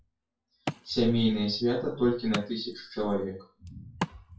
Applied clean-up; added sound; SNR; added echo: classical method WPE with log-MMSE.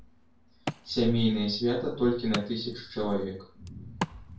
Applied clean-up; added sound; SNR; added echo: none; Wood; 12 dB; reverberation time 0.3 s.